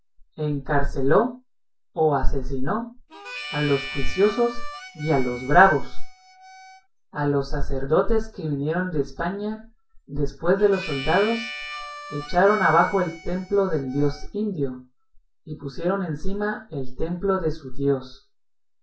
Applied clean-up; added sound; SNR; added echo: none; Harmonica; 14 dB; reverberation time 0.3 s.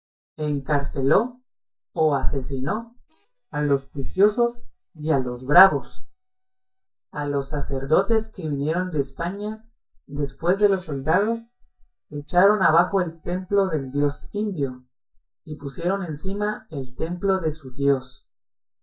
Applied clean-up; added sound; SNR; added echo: neural mask model DeepFilterNet 3.